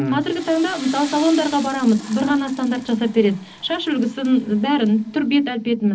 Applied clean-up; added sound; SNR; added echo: none; Toilet flush / Water; 20 dB; reverberation time 0.4 s.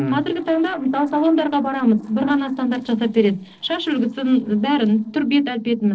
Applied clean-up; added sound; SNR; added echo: neural separator model SepFormer DNS4.